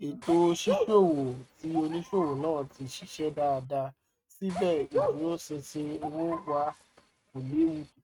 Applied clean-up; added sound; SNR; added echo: neural mask model RNNoise.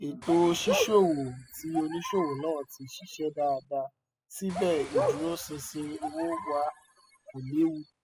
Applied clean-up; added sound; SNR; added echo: classical method spectral subtraction.